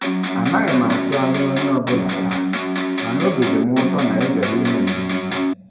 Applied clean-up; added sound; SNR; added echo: none; Electric guitar; 0 dB; reverberation time 1.2 s.